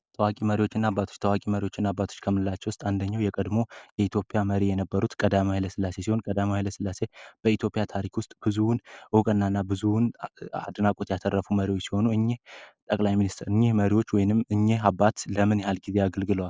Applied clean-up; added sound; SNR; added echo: none; none; none; none.